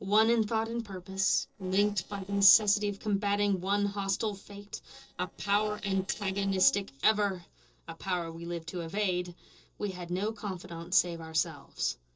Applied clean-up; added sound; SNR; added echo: neural separator model SepFormer DNS4.